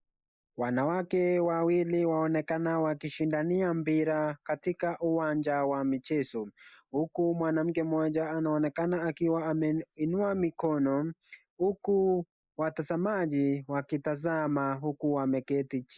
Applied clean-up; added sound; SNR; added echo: neural mask model Resemble Enhance denoiser.